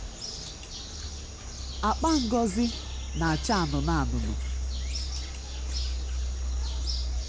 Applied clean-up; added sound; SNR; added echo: none; Bird vocalization, bird call, bird song; 0 dB; none.